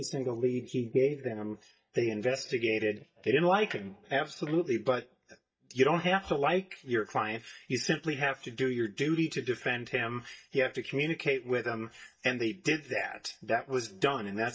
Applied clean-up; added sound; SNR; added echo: neural mask model DeepFilterNet 3.